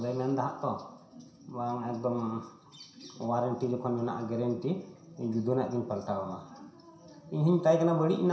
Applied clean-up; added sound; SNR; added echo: none; none; none; reverberation time 0.7 s.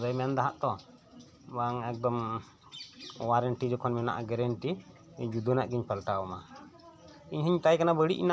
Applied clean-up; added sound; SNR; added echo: none; none; none; none.